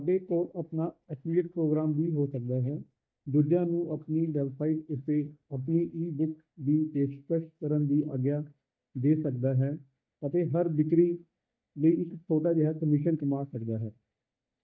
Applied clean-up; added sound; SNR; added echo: neural mask model DeepFilterNet 3.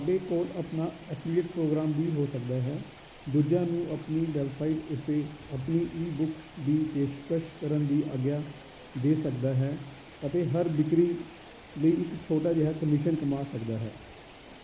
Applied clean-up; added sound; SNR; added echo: none; Bird + Bathtub (filling or washing); 19 dB; none.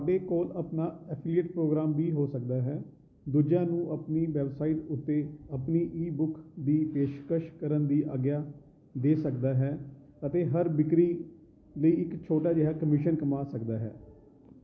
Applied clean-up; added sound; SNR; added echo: none; none; none; none.